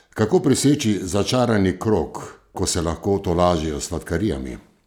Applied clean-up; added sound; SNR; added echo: none; none; none; none.